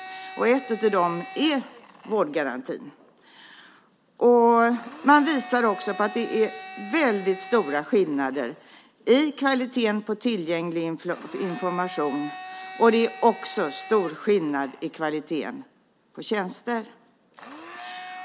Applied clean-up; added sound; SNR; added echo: none; Domestic sounds, home sounds; 17 dB; none.